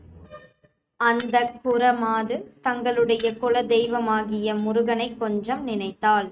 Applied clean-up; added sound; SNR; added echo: neural mask model RNNoise.